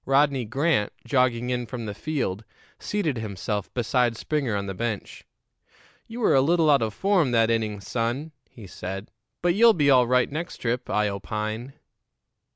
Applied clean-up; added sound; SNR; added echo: none; none; none; none.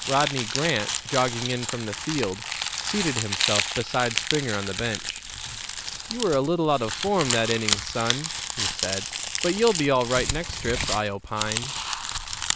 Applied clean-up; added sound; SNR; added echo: none; Crumpling, crinkling; 2 dB; none.